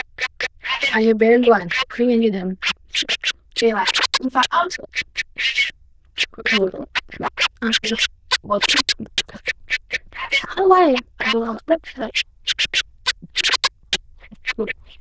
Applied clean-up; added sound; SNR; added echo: neural diffusion model UNIVERSE++.